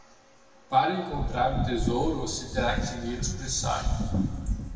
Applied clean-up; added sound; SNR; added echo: none; none; none; reverberation time 1.7 s.